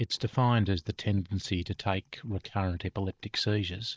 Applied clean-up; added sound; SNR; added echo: neural mask model DeepFilterNet 3.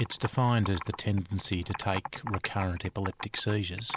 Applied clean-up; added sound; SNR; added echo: none; Computer keyboard; 11 dB; none.